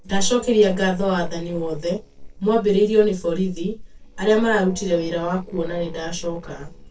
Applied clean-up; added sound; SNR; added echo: neural separator model SepFormer DNS4.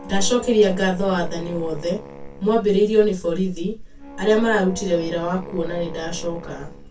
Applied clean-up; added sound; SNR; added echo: none; Wind instrument, woodwind instrument; 17 dB; reverberation time 0.2 s.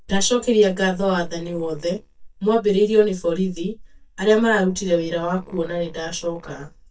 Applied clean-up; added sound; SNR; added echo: neural mask model DeepFilterNet 3.